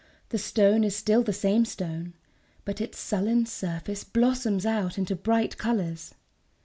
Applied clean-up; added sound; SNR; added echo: none; none; none; none.